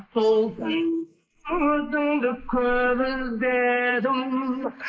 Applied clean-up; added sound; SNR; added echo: neural mask model Resemble Enhance denoiser.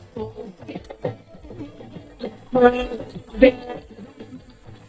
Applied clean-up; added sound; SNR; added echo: neural mask model DeepFilterNet 3.